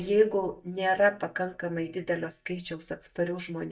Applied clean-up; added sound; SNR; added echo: neural mask model DeepFilterNet 3.